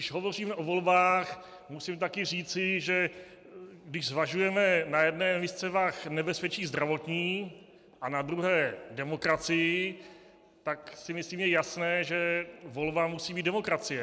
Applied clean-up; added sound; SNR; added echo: none; none; none; none.